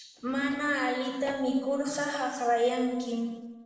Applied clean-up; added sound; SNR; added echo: neural separator model SepFormer DNS4.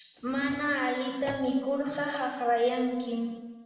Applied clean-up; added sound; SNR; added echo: none; Drawer open or close; 18 dB; reverberation time 1.1 s.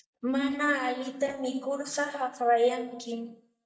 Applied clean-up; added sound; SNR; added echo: neural mask model DeepFilterNet 3.